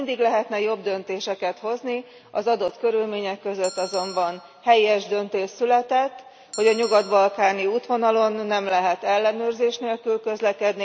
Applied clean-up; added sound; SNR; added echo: none; Bell; 18 dB; none.